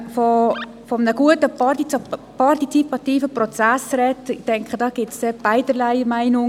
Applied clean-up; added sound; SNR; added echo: none; Animal; 20 dB; none.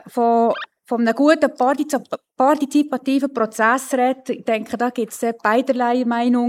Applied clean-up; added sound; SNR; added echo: neural mask model Resemble Enhance denoiser.